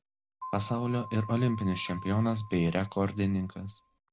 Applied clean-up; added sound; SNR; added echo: none; Keyboard (musical); 15 dB; none.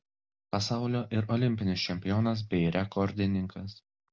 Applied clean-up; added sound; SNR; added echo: none; none; none; none.